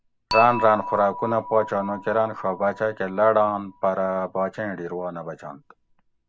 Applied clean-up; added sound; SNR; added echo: none; Dishes, pots, and pans / Chink, clink; 12 dB; none.